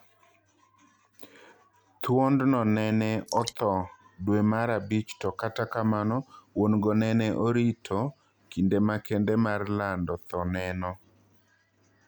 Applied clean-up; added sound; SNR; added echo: none; Drip; 15 dB; none.